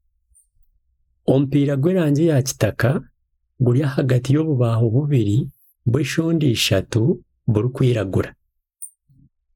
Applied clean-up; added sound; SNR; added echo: neural mask model Resemble Enhance denoiser.